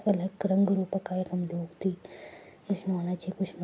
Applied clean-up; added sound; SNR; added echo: none; none; none; none.